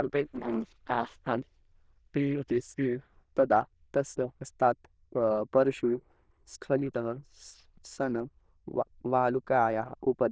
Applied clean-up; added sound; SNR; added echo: neural diffusion model UNIVERSE++.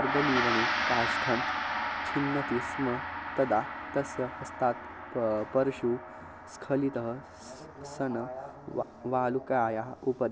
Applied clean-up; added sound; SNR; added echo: none; Gong; 3 dB; none.